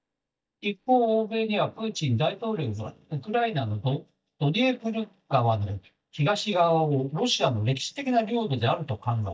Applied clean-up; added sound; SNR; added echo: neural mask model DeepFilterNet 3.